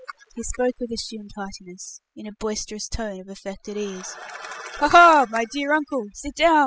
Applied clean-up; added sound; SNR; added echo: classical method spectral subtraction.